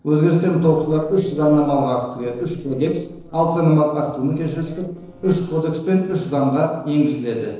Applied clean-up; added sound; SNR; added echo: neural separator model SepFormer DNS4.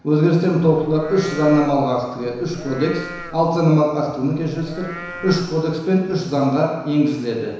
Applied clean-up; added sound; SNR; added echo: none; Livestock, farm animals, working animals; 16 dB; reverberation time 1.0 s.